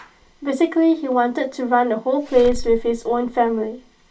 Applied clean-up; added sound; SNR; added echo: none; Slam / Alarm; 14 dB; reverberation time 0.2 s.